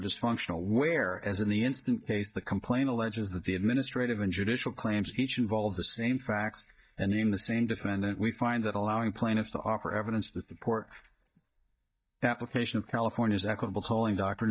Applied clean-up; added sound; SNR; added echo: neural mask model DeepFilterNet 3.